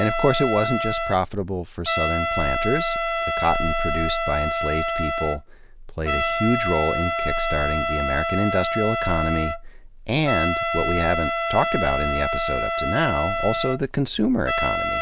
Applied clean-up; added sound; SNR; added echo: none; Trumpet; 1 dB; none.